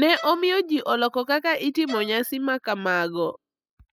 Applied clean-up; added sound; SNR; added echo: classical method spectral subtraction.